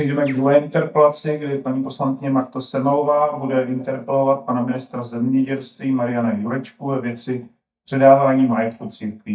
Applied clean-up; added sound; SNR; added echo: neural mask model DeepFilterNet 3.